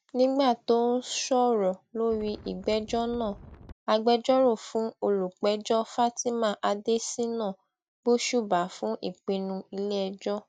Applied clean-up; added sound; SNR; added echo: none; Wind; 19 dB; none.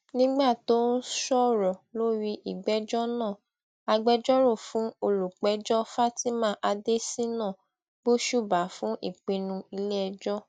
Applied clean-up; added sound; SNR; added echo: none; none; none; none.